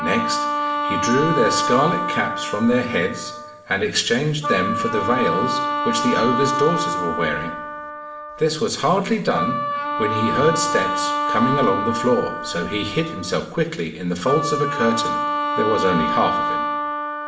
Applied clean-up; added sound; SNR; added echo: none; Wind instrument, woodwind instrument; 2 dB; reverberation time 0.9 s.